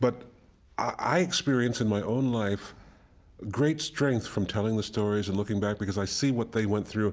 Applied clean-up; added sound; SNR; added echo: none; none; none; none.